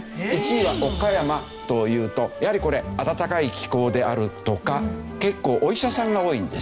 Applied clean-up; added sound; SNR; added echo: none; Wind instrument, woodwind instrument; 17 dB; none.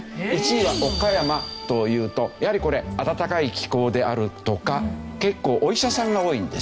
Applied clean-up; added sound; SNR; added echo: none; none; none; none.